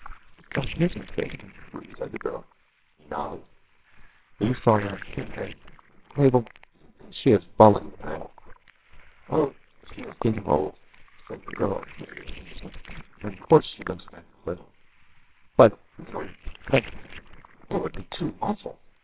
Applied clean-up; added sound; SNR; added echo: neural separator model SepFormer WHAMR!.